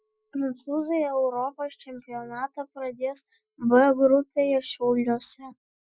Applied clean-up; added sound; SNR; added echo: classical method Wiener filter.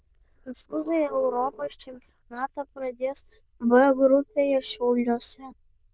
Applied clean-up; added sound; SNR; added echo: neural diffusion model UNIVERSE++.